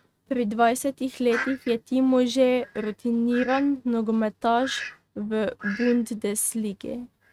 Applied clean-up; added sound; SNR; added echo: neural mask model RNNoise.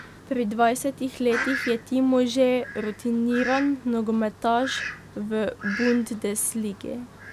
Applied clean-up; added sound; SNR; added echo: none; Fowl; 11 dB; none.